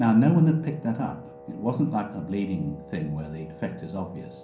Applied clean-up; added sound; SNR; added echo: none; Wind instrument, woodwind instrument; 20 dB; reverberation time 0.6 s.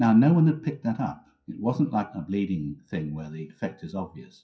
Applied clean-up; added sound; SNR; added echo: classical method WPE with log-MMSE.